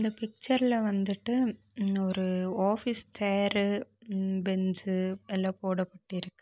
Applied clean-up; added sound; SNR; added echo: none; none; none; none.